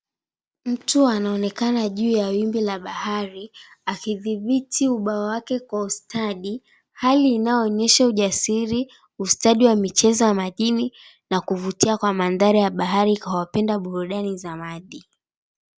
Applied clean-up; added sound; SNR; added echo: none; none; none; none.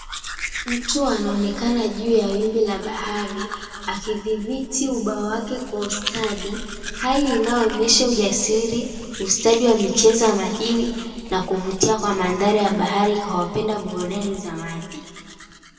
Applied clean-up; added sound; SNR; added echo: none; Domestic sounds, home sounds; 13 dB; reverberation time 2.2 s.